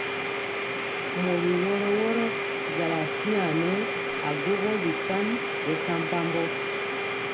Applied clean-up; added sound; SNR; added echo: none; Domestic sounds, home sounds; 0 dB; none.